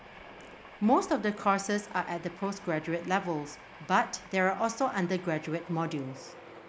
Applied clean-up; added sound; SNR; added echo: none; Train; 18 dB; none.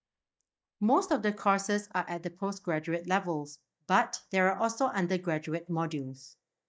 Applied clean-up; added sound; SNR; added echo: neural mask model DeepFilterNet 3.